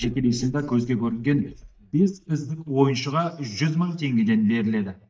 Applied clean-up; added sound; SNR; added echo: neural mask model DeepFilterNet 3.